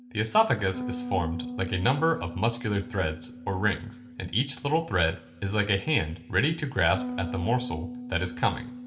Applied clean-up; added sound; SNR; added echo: none; Bass guitar; 11 dB; reverberation time 0.9 s.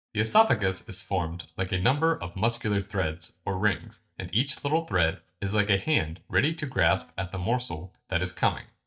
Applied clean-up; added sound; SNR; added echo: neural mask model DeepFilterNet 3.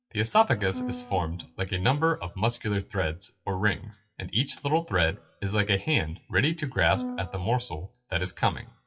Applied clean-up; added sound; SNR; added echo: classical method WPE with log-MMSE.